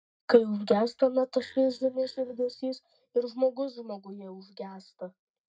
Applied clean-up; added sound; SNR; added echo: neural mask model DeepFilterNet 3.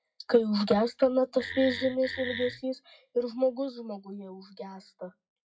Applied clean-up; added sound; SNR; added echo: classical method WPE with log-MMSE.